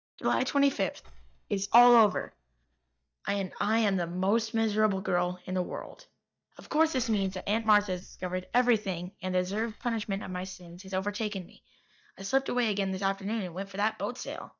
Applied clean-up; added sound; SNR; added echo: neural mask model DeepFilterNet 3.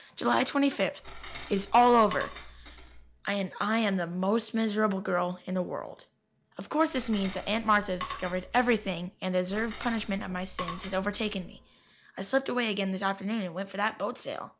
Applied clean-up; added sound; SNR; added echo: none; Cutlery, silverware / Dishes, pots, and pans; 13 dB; none.